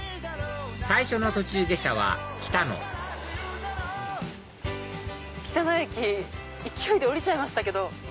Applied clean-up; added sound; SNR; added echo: none; none; none; none.